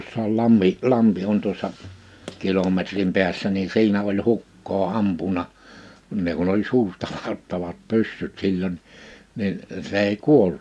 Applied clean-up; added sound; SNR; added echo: none; Run; 19 dB; none.